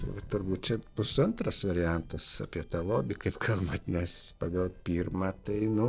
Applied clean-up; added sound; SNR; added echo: neural separator model SepFormer DNS4.